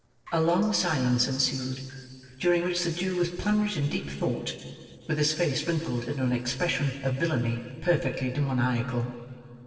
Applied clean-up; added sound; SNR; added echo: neural separator model SepFormer DNS4.